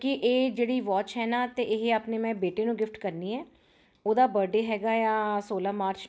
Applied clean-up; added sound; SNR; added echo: none; none; none; none.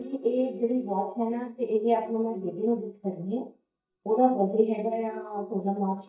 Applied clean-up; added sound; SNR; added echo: neural mask model DeepFilterNet 3.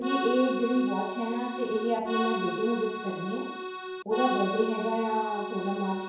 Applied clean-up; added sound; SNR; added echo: none; Accordion; 4 dB; reverberation time 1.0 s.